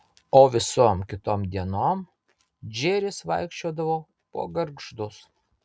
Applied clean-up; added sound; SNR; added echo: none; none; none; none.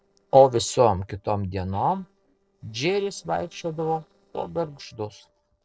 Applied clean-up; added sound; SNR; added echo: neural separator model SepFormer DNS4.